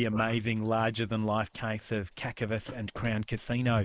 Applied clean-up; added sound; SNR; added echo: neural mask model Resemble Enhance denoiser.